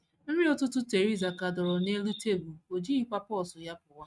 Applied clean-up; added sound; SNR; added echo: neural mask model RNNoise.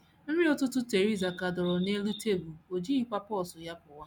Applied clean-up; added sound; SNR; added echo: none; Bird vocalization, bird call, bird song; 17 dB; none.